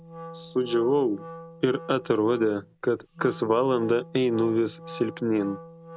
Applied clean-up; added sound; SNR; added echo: none; Wind instrument, woodwind instrument; 16 dB; none.